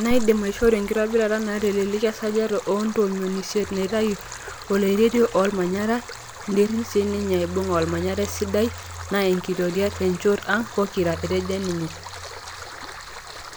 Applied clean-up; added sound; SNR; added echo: none; Stream; 15 dB; none.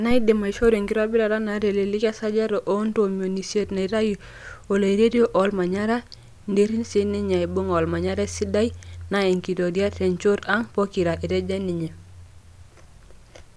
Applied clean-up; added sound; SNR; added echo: none; none; none; none.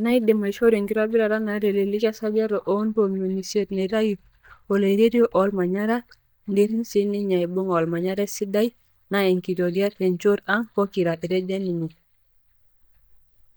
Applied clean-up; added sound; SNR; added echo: neural mask model DeepFilterNet 3.